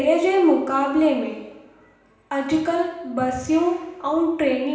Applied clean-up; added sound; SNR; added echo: none; none; none; reverberation time 0.9 s.